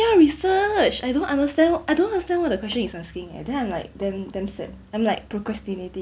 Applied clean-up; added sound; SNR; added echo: none; none; none; none.